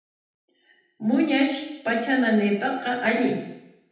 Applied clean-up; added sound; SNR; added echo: none; none; none; reverberation time 0.9 s.